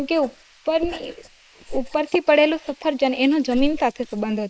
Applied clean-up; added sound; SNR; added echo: neural mask model Resemble Enhance denoiser.